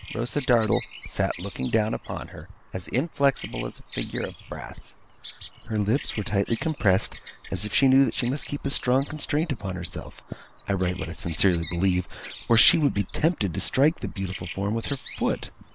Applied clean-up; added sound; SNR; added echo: none; Bird vocalization, bird call, bird song; 11 dB; none.